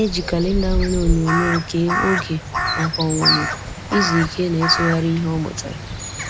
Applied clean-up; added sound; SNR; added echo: none; Crow; 2 dB; none.